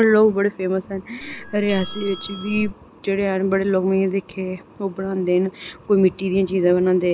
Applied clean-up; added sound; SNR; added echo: none; Doorbell; 13 dB; none.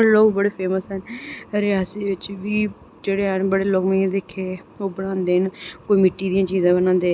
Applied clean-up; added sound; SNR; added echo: none; none; none; none.